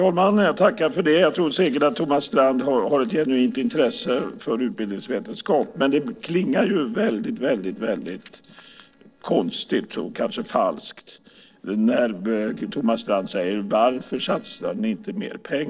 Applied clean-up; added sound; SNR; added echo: neural separator model SepFormer DNS4.